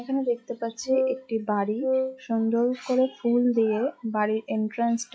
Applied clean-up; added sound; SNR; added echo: classical method log-MMSE.